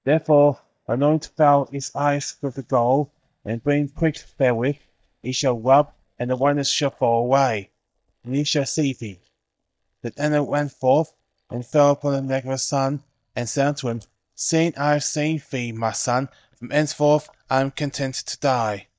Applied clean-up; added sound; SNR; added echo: neural mask model DeepFilterNet 3.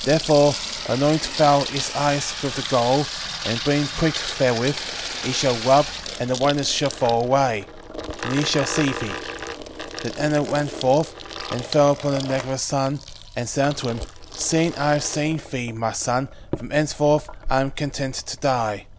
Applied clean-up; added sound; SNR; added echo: none; Sink (filling or washing) / Water tap, faucet; 9 dB; none.